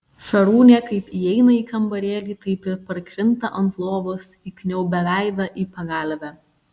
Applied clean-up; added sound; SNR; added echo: none; none; none; none.